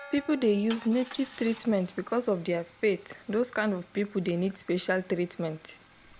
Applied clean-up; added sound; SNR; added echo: none; Idling / Engine starting / Car + Gong; 19 dB; none.